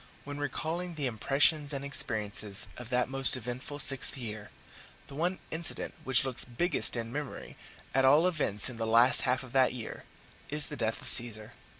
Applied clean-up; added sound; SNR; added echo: none; none; none; none.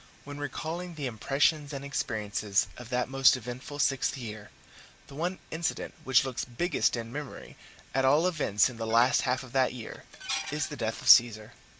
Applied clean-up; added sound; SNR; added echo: none; Dishes, pots, and pans; 12 dB; none.